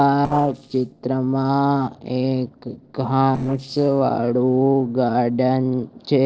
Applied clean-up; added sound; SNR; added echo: neural separator model SepFormer DNS4.